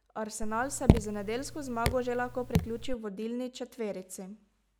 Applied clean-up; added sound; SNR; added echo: none; Raindrop / Drip; -5 dB; none.